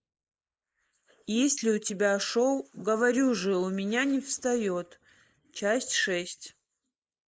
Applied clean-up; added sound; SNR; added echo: neural mask model Resemble Enhance denoiser.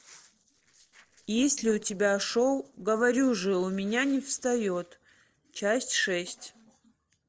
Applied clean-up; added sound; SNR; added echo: neural separator model SepFormer DNS4.